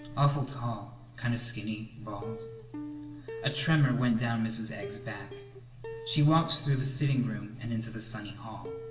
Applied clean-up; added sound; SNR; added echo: none; Plucked string instrument; 15 dB; reverberation time 0.9 s.